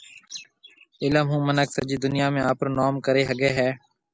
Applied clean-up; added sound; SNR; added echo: none; none; none; none.